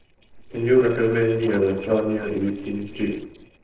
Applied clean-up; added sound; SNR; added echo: neural separator model SepFormer DNS4.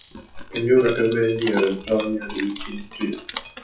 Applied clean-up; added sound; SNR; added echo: classical method WPE with log-MMSE.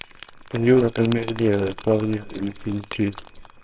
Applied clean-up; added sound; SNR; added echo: neural separator model SepFormer WHAMR!.